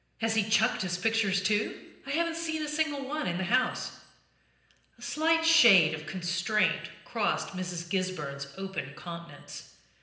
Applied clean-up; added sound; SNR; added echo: none; none; none; reverberation time 0.9 s.